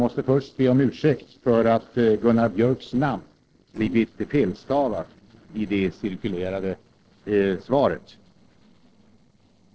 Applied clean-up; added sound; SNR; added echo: neural separator model SepFormer DNS4.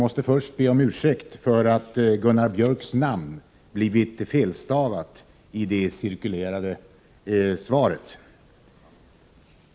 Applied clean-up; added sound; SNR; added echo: none; none; none; none.